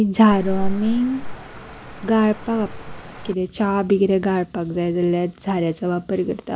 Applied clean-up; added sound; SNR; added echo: none; Cricket; 3 dB; none.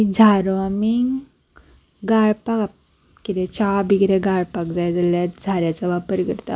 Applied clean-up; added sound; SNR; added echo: none; none; none; none.